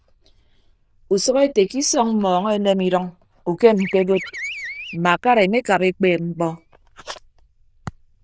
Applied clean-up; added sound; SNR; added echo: neural diffusion model UNIVERSE++.